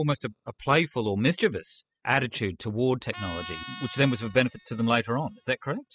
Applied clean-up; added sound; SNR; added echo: classical method spectral subtraction.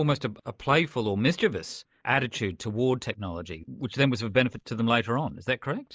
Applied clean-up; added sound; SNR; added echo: neural mask model Resemble Enhance denoiser.